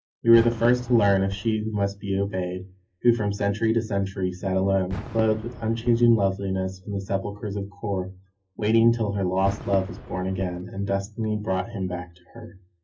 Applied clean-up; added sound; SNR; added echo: none; Fireworks; 17 dB; reverberation time 0.3 s.